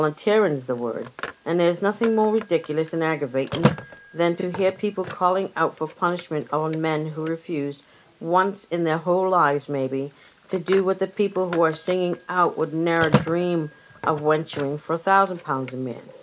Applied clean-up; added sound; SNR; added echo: none; Telephone; 11 dB; none.